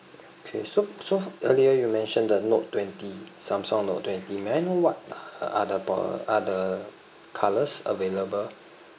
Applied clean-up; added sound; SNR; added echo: none; none; none; none.